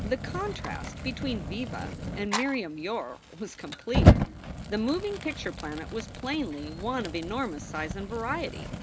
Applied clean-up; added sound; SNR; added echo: none; Fire; -3 dB; none.